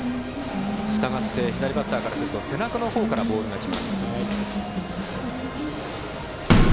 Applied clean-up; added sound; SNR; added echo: none; Water tap, faucet; -3 dB; none.